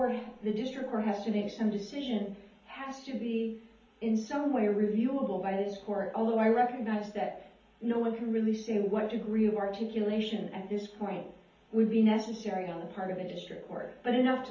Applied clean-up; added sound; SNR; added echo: none; none; none; reverberation time 0.6 s.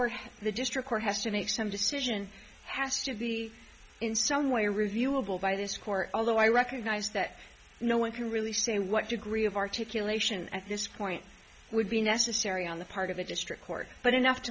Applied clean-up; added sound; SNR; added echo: none; none; none; none.